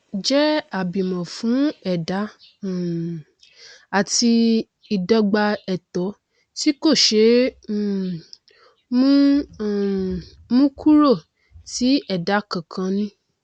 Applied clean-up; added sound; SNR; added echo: none; none; none; none.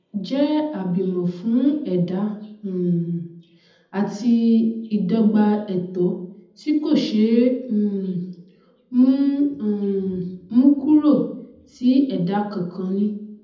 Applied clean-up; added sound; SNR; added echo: none; none; none; reverberation time 0.8 s.